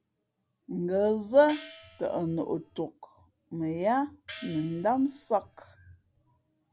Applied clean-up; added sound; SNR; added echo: none; Gong; 19 dB; none.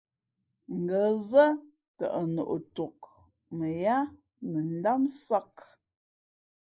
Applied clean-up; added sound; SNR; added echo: neural mask model Resemble Enhance denoiser.